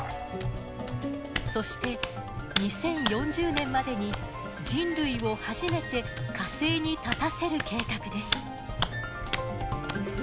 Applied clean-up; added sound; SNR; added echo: none; Hands; 5 dB; none.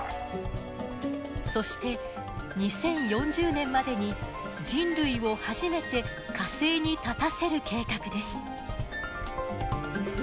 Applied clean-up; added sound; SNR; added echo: none; none; none; none.